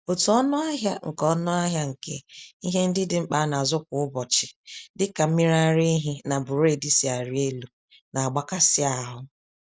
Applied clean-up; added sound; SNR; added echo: none; none; none; none.